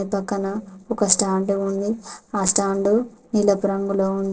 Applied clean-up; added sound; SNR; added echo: neural separator model SepFormer DNS4.